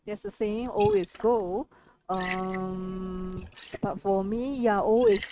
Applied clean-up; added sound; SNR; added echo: neural mask model RNNoise.